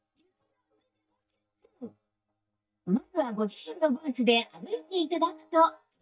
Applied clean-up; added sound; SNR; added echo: neural mask model DeepFilterNet 3.